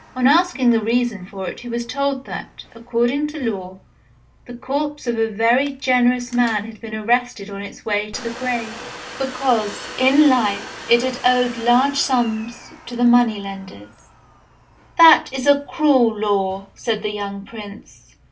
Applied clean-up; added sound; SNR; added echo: none; Domestic sounds, home sounds; 19 dB; reverberation time 0.2 s.